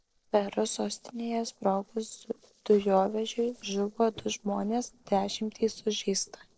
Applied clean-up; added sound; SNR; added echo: neural separator model SepFormer DNS4.